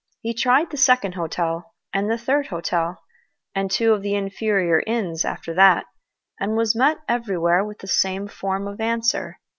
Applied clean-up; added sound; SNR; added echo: none; none; none; none.